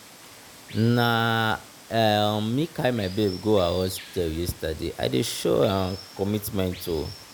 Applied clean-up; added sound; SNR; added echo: none; Water; 19 dB; none.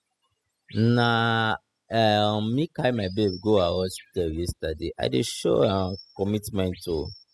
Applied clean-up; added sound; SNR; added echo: classical method spectral subtraction.